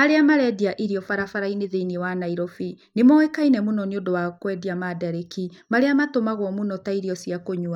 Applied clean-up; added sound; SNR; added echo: neural mask model DeepFilterNet 3.